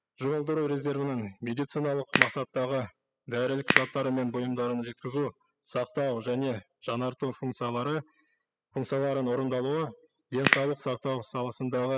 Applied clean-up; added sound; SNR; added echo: classical method spectral subtraction.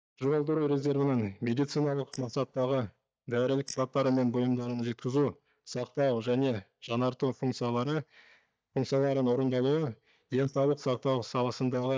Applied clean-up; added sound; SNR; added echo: neural mask model DeepFilterNet 3.